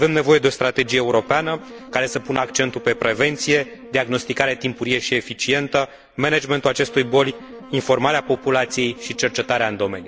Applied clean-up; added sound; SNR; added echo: none; Wind instrument, woodwind instrument; 19 dB; none.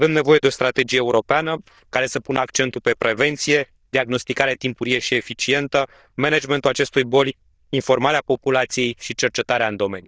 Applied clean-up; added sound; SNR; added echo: neural diffusion model UNIVERSE++.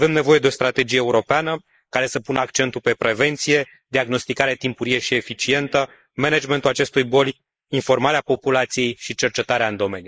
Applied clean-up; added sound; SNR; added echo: neural mask model Resemble Enhance denoiser.